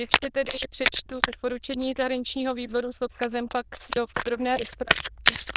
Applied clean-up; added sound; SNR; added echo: neural diffusion model UNIVERSE++.